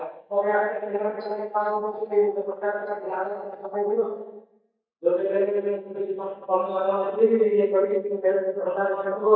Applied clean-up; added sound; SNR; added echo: neural mask model DeepFilterNet 3.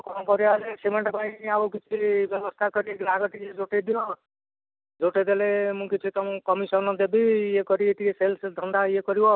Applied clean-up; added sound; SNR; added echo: none; none; none; none.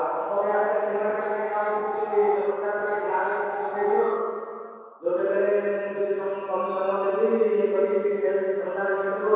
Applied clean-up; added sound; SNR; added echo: none; Animal; 8 dB; reverberation time 2.2 s.